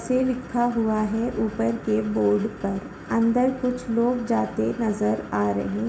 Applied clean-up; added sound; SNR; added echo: none; none; none; reverberation time 0.4 s.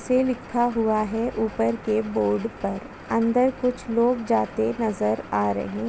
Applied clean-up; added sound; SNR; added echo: none; none; none; none.